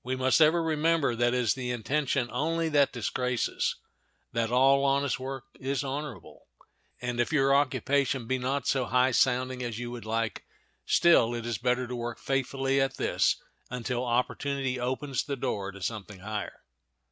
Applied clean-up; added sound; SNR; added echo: none; none; none; none.